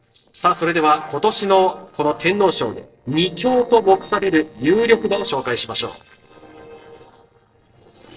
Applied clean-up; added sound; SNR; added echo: neural separator model SepFormer DNS4.